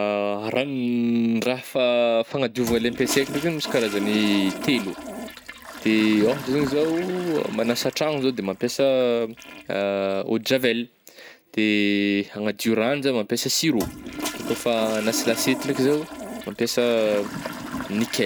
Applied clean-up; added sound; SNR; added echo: none; Toilet flush; 12 dB; none.